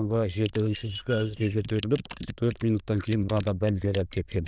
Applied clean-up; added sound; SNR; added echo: neural diffusion model UNIVERSE++.